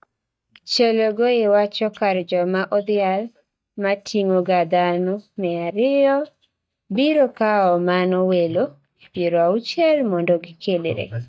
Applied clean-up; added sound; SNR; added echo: neural mask model DeepFilterNet 3.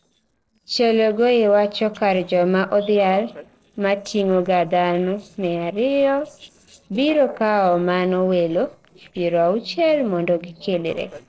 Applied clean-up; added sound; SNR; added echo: neural separator model SepFormer DNS4.